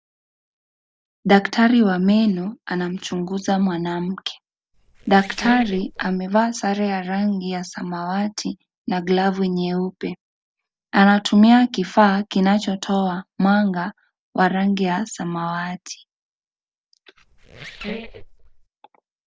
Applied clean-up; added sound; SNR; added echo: neural mask model DeepFilterNet 3.